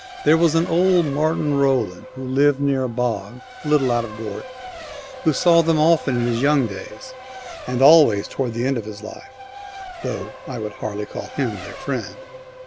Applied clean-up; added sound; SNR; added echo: none; Race car, auto racing; 15 dB; none.